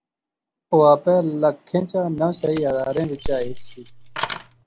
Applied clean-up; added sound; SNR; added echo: none; Keys jangling; 8 dB; none.